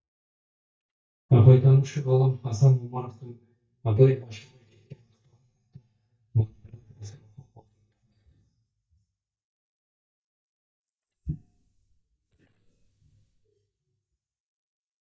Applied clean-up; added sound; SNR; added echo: neural mask model DeepFilterNet 3.